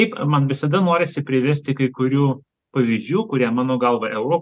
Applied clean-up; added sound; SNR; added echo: none; none; none; none.